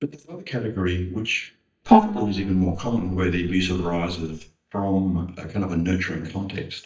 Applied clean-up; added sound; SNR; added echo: neural mask model DeepFilterNet 3.